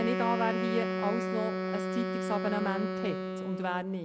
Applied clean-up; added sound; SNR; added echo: none; Wind instrument, woodwind instrument; 0 dB; none.